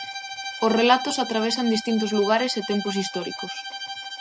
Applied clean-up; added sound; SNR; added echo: none; Bowed string instrument; 9 dB; none.